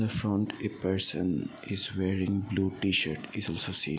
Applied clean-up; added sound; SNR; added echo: none; none; none; none.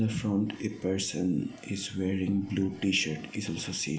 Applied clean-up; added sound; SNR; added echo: none; none; none; reverberation time 0.5 s.